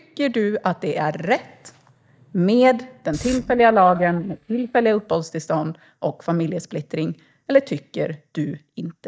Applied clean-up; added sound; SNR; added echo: neural mask model DeepFilterNet 3.